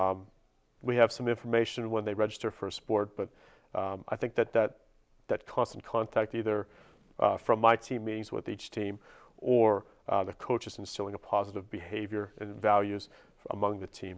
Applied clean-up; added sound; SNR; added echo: none; none; none; none.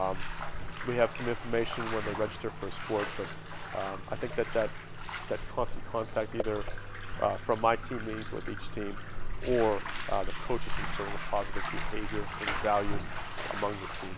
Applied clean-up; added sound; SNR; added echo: none; Bathtub (filling or washing); 0 dB; none.